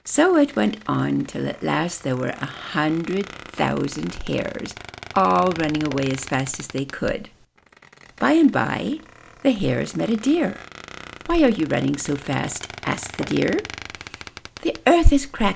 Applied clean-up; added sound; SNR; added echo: none; Squeak; 18 dB; none.